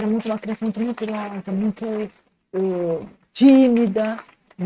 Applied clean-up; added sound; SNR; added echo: neural mask model RNNoise.